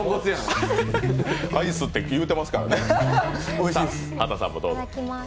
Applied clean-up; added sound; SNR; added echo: none; Electric guitar; 5 dB; none.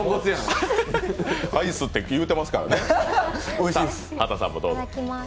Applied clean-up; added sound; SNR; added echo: none; none; none; none.